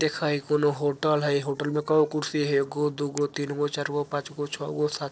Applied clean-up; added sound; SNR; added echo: neural separator model SepFormer DNS4.